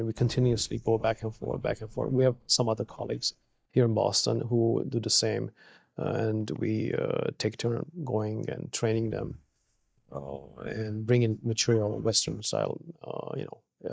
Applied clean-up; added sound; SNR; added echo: neural mask model DeepFilterNet 3.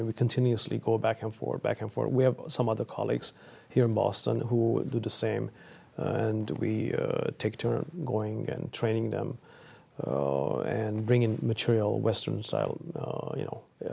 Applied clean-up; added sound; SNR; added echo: none; none; none; none.